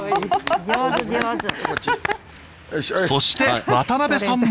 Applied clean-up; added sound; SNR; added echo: none; none; none; none.